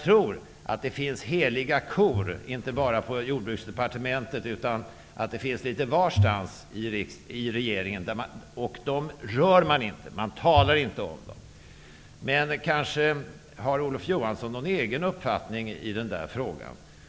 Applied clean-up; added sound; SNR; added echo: none; none; none; none.